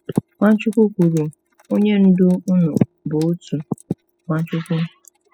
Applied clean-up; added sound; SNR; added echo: classical method spectral subtraction.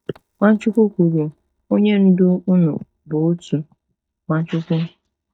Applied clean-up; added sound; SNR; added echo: neural mask model DeepFilterNet 3.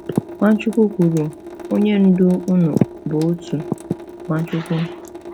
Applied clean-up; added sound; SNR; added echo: none; Drip / Sink (filling or washing) / Water tap, faucet; 15 dB; none.